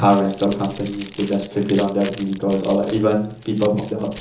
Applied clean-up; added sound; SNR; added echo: none; Keys jangling; 12 dB; reverberation time 1.2 s.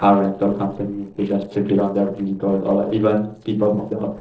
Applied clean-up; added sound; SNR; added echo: neural separator model SepFormer DNS4.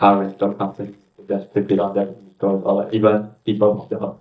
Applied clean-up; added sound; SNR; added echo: neural mask model DeepFilterNet 3.